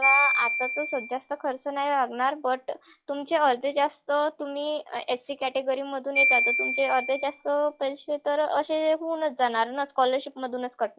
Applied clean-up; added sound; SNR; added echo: classical method log-MMSE.